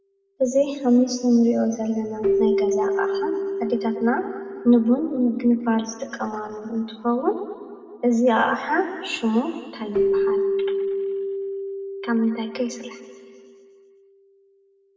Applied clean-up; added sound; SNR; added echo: none; Keyboard (musical); 5 dB; reverberation time 1.8 s.